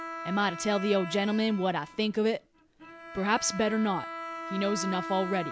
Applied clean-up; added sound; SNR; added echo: none; Bowed string instrument; 10 dB; none.